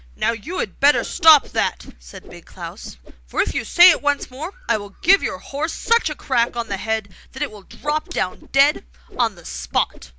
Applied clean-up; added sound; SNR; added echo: none; Whoosh, swoosh, swish; 17 dB; none.